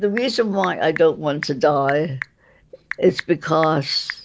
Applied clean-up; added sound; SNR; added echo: none; Telephone / Typing; 15 dB; none.